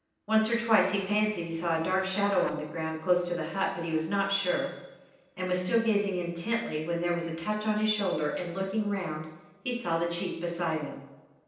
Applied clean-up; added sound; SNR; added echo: neural separator model SepFormer DNS4.